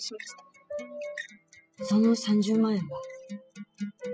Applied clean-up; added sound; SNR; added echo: classical method spectral subtraction.